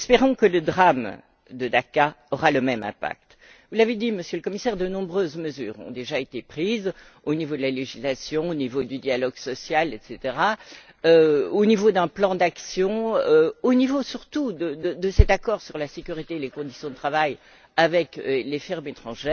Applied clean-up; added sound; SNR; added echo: none; none; none; none.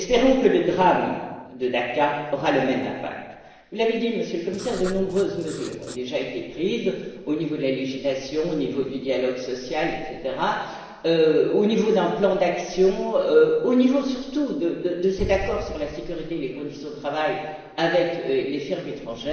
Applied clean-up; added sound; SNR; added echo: neural separator model SepFormer DNS4.